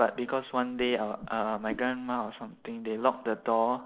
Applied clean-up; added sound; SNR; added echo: neural separator model SepFormer DNS4.